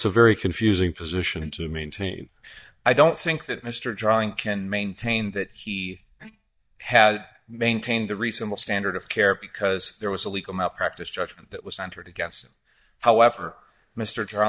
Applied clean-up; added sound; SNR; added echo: neural mask model DeepFilterNet 3.